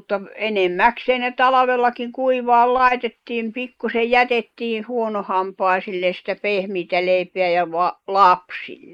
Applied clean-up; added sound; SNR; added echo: neural mask model Resemble Enhance denoiser.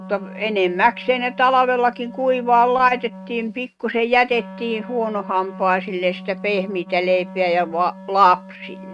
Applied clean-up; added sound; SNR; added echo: neural mask model RNNoise.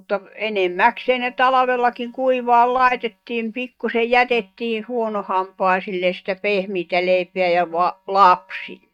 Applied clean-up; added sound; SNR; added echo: neural mask model DeepFilterNet 3.